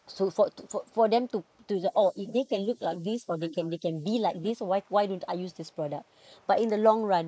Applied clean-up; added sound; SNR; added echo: neural mask model Resemble Enhance denoiser.